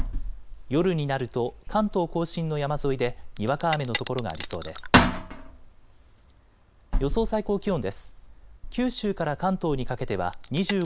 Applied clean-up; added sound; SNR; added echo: none; Bell; 2 dB; none.